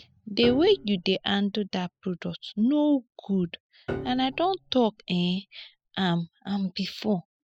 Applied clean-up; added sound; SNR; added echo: classical method spectral subtraction.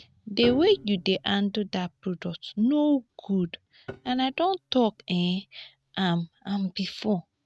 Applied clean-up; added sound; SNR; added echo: neural mask model RNNoise.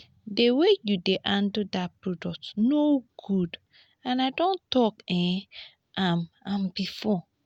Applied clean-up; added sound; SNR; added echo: none; none; none; none.